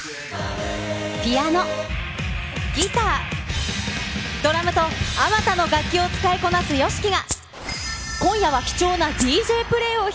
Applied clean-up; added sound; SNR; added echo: none; Rattle (instrument); 9 dB; none.